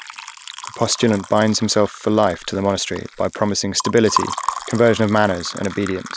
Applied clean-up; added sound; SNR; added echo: none; Liquid; 11 dB; none.